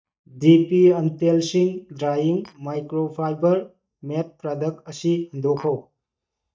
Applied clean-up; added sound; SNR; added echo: neural mask model DeepFilterNet 3.